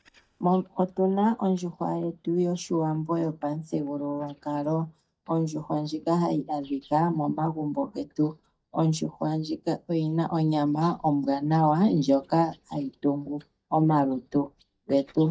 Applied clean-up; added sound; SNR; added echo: neural mask model DeepFilterNet 3.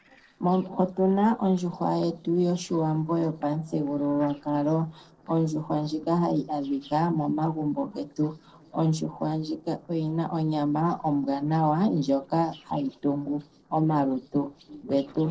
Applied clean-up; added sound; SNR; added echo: neural separator model SepFormer DNS4.